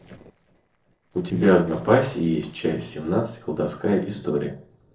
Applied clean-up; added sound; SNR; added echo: neural separator model SepFormer DNS4.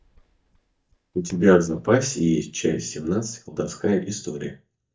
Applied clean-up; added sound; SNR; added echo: neural mask model DeepFilterNet 3.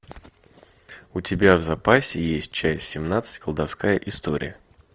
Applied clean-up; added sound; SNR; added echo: none; none; none; none.